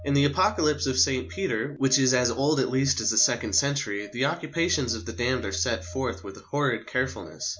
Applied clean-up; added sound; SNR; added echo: none; Telephone; 16 dB; none.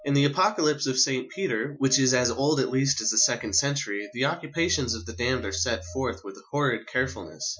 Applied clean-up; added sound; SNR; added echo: classical method Wiener filter.